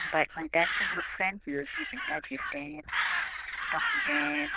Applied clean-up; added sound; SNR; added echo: neural diffusion model UNIVERSE++.